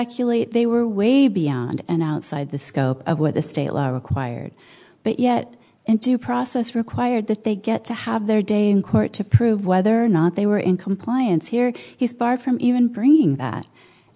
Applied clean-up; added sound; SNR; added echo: none; none; none; none.